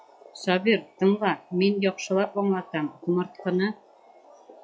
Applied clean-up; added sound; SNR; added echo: classical method log-MMSE.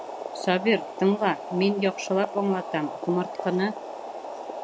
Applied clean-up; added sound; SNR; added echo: none; Boiling; 9 dB; none.